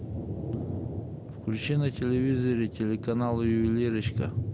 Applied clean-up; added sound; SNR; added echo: none; Thunder; 6 dB; none.